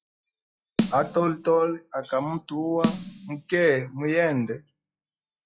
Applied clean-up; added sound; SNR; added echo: classical method log-MMSE.